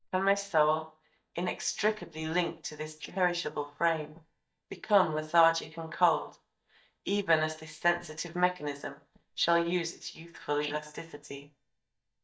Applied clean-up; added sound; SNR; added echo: neural mask model DeepFilterNet 3.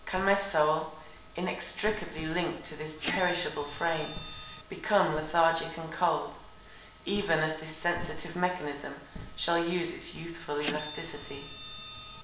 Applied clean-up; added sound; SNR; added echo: none; Printer; 9 dB; reverberation time 0.7 s.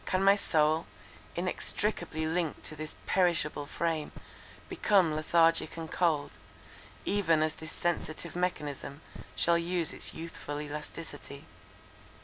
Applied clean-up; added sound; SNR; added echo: none; none; none; none.